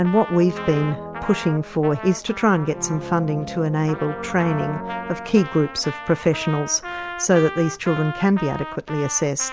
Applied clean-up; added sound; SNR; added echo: none; Trumpet + Brass instrument; 11 dB; none.